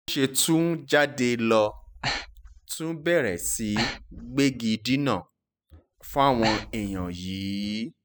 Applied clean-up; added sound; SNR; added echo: classical method spectral subtraction.